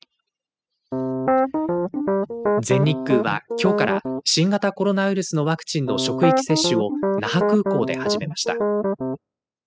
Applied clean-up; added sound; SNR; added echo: classical method spectral subtraction.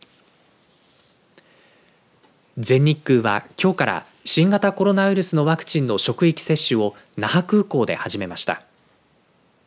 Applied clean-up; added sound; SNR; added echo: none; none; none; none.